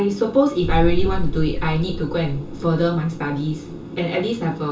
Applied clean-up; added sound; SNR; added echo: none; Boom; 2 dB; reverberation time 0.2 s.